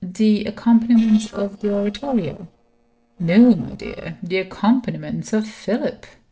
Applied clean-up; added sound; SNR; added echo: neural separator model SepFormer DNS4.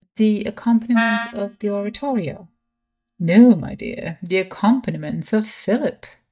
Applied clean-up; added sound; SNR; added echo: neural mask model DeepFilterNet 3.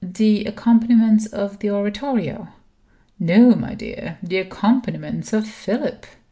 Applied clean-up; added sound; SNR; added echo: none; none; none; none.